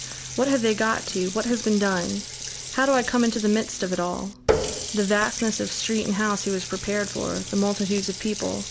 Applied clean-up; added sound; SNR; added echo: none; Water tap, faucet; 7 dB; none.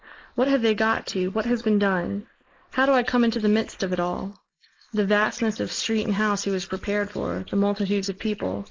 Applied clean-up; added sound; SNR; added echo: neural mask model Resemble Enhance denoiser.